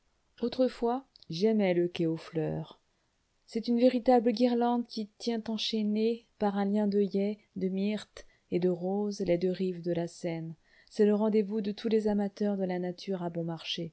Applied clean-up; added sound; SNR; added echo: none; none; none; none.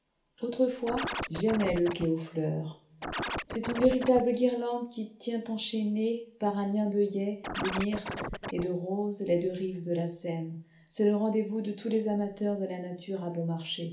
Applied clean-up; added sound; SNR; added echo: none; Scratching (performance technique); 6 dB; reverberation time 0.4 s.